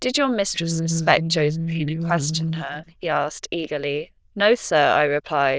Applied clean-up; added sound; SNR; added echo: neural diffusion model UNIVERSE++.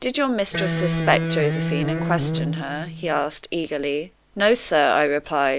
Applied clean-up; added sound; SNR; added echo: none; Electric guitar; 2 dB; none.